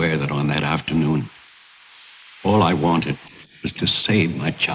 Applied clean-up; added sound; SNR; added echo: neural mask model Resemble Enhance denoiser.